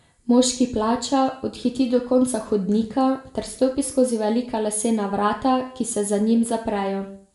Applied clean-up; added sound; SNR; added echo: none; none; none; reverberation time 0.5 s.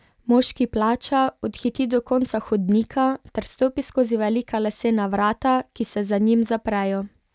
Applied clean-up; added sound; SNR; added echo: none; none; none; none.